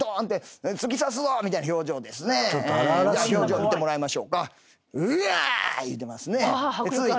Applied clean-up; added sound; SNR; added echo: none; none; none; none.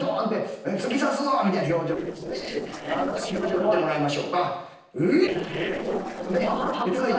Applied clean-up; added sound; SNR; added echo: neural separator model SepFormer DNS4.